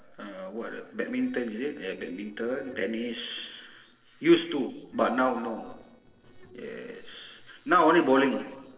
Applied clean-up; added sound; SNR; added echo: neural separator model SepFormer DNS4.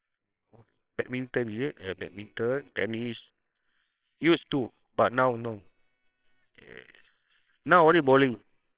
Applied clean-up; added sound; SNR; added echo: neural separator model SepFormer WHAMR!.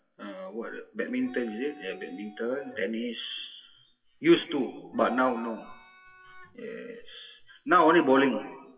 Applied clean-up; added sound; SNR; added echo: classical method WPE with log-MMSE.